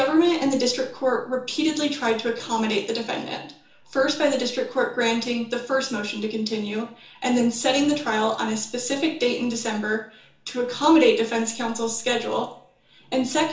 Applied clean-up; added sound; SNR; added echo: none; none; none; reverberation time 0.7 s.